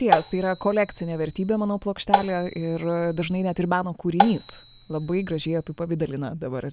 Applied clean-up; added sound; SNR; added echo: none; Marimba, xylophone; 4 dB; none.